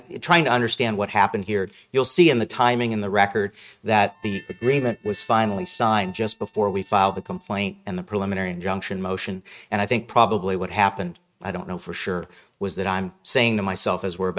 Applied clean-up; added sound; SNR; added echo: neural mask model RNNoise.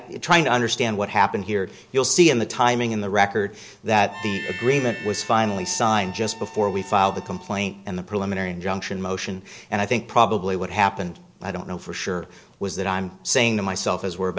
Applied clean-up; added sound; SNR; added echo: none; Harmonica; 15 dB; none.